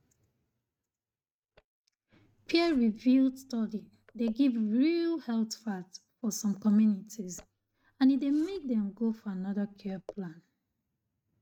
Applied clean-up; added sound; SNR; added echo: neural mask model RNNoise.